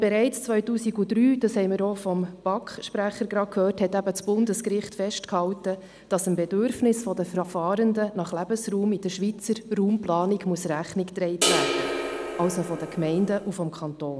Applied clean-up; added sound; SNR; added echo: none; Crash cymbal; 2 dB; none.